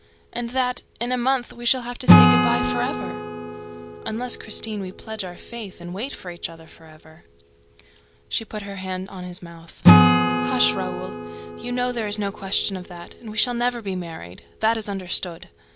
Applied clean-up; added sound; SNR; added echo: none; Acoustic guitar / Strum; -3 dB; none.